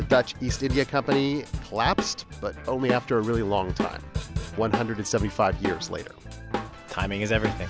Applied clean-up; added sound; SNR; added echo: none; Drum kit; 5 dB; none.